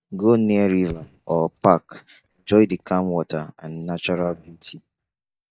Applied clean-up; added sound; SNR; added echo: neural mask model DeepFilterNet 3.